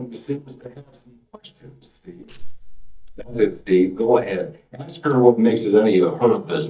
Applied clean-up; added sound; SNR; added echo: neural mask model DeepFilterNet 3.